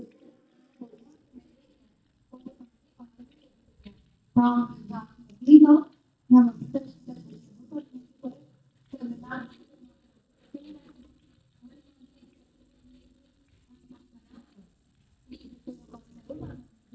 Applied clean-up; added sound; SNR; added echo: neural mask model DeepFilterNet 3.